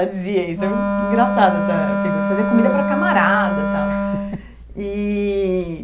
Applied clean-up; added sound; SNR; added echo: none; Wind instrument, woodwind instrument; 1 dB; none.